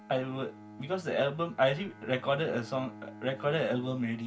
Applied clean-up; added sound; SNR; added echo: none; Bowed string instrument; 18 dB; reverberation time 0.2 s.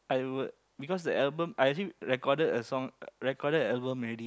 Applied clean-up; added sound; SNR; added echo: none; none; none; none.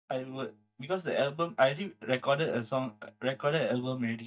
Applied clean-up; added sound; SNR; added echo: neural mask model DeepFilterNet 3.